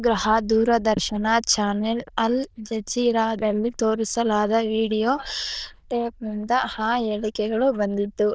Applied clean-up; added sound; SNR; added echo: neural diffusion model UNIVERSE++.